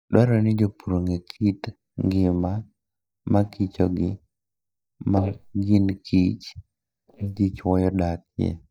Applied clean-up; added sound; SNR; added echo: neural mask model DeepFilterNet 3.